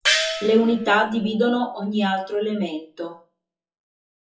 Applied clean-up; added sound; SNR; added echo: classical method WPE with log-MMSE.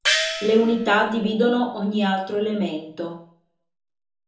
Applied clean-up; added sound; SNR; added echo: none; Gong; 3 dB; reverberation time 0.6 s.